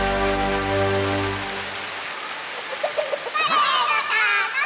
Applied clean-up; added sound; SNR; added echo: none; Chicken, rooster; 9 dB; none.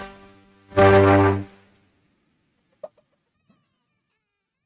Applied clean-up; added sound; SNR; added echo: neural mask model RNNoise.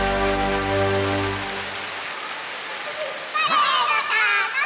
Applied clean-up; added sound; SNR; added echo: none; none; none; none.